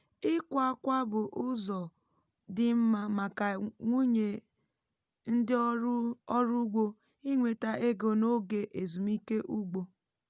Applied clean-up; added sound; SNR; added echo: none; none; none; none.